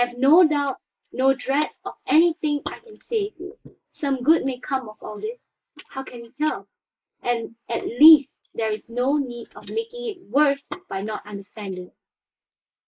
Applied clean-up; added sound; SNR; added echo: neural mask model Resemble Enhance denoiser.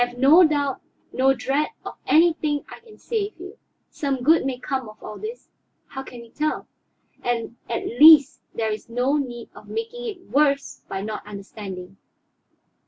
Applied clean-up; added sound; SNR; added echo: none; none; none; none.